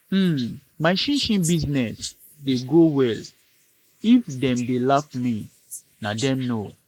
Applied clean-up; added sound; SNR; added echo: neural mask model Resemble Enhance denoiser.